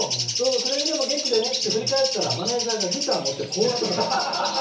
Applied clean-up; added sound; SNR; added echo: none; Bird; 2 dB; reverberation time 0.7 s.